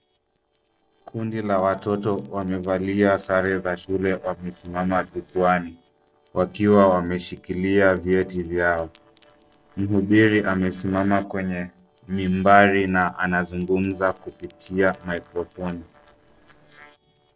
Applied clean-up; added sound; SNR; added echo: neural separator model SepFormer DNS4.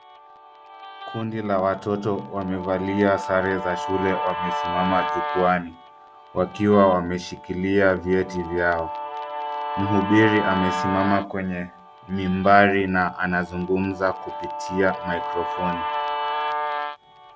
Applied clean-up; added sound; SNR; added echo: none; Guitar; 7 dB; none.